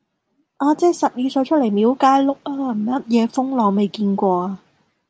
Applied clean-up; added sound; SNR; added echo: none; none; none; none.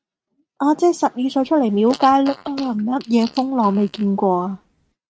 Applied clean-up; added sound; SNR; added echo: neural mask model RNNoise.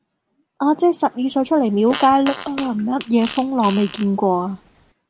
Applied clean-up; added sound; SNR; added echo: none; Fart; 12 dB; none.